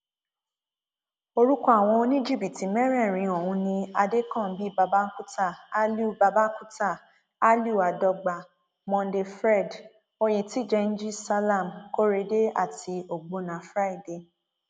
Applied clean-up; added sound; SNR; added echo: none; none; none; none.